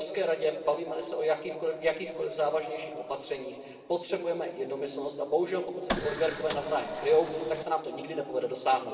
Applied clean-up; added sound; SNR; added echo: none; Printer; 7 dB; reverberation time 2.7 s.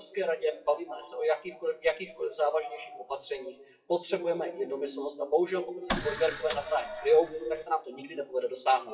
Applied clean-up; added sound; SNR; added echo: classical method WPE with log-MMSE.